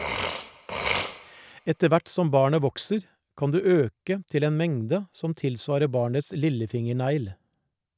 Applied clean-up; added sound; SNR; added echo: none; Burping, eructation; 12 dB; none.